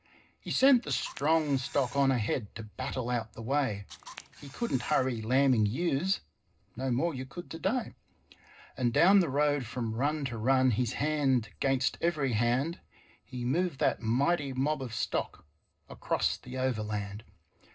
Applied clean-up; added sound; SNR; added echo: neural separator model SepFormer DNS4.